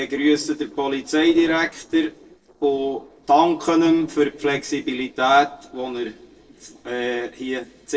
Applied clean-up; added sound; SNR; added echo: neural separator model SepFormer DNS4.